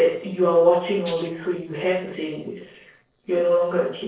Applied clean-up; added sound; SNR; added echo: neural separator model SepFormer DNS4.